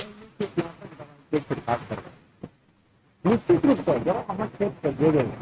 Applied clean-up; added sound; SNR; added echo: neural mask model RNNoise.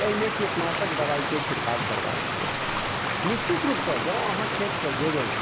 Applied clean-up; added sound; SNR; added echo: none; Stream; -2 dB; none.